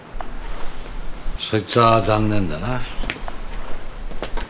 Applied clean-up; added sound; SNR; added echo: none; Water / Splash, splatter; 0 dB; none.